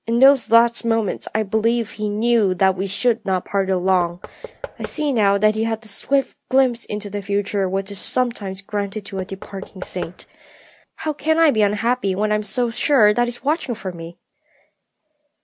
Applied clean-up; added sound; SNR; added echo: none; Knock / Wood; 17 dB; none.